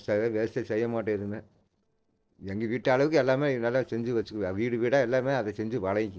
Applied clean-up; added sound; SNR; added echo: neural separator model SepFormer DNS4.